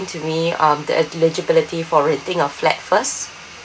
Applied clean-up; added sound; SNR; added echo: none; none; none; none.